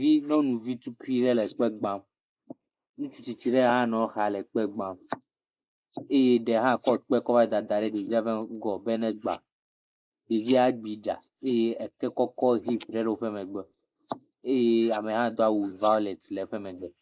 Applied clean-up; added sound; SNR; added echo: neural mask model Resemble Enhance denoiser.